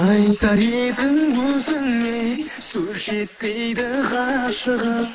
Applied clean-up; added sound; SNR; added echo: neural mask model Resemble Enhance denoiser.